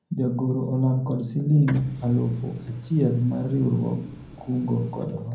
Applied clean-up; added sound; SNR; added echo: none; Printer; 18 dB; reverberation time 0.5 s.